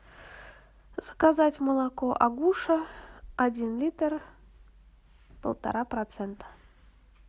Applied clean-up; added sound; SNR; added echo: none; none; none; none.